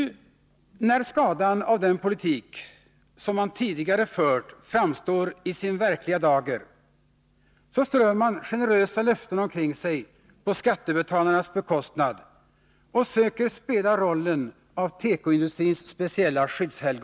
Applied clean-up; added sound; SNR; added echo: none; none; none; none.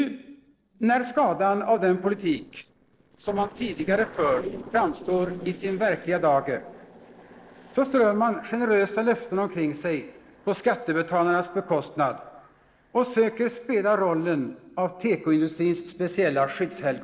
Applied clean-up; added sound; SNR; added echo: neural separator model SepFormer DNS4.